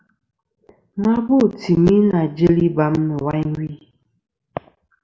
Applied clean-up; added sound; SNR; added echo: none; none; none; none.